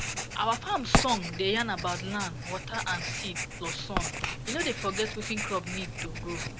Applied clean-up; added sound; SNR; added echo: none; Writing; 1 dB; none.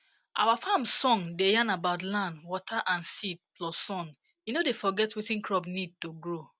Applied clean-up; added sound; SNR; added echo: none; none; none; none.